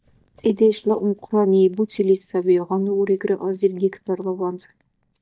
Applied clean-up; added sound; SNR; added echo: neural mask model DeepFilterNet 3.